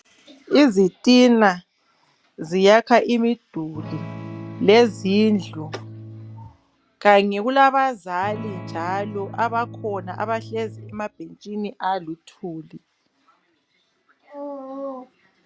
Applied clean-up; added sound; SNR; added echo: none; Electric guitar / Strum; 15 dB; none.